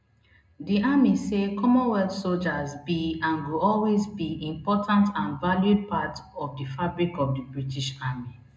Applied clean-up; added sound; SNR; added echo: none; none; none; reverberation time 0.2 s.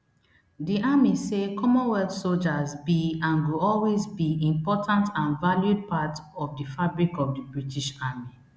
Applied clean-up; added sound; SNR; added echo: none; none; none; none.